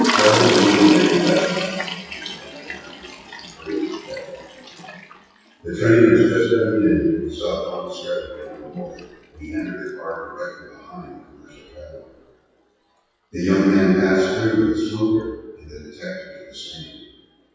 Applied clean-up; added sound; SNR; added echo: classical method WPE with log-MMSE.